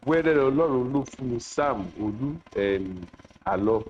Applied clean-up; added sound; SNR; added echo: neural mask model RNNoise.